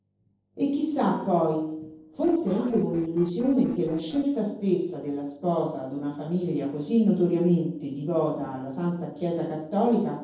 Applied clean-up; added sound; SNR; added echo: neural separator model SepFormer DNS4.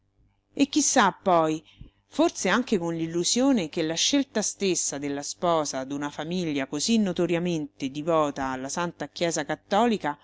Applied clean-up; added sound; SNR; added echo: none; none; none; none.